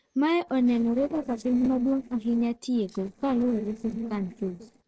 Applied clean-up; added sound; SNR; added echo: neural separator model SepFormer DNS4.